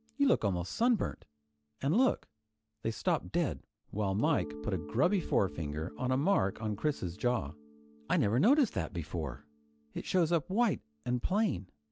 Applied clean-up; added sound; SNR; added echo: none; Mallet percussion; 19 dB; none.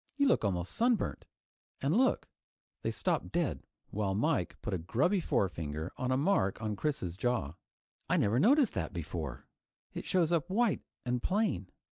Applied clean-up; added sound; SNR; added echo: none; none; none; none.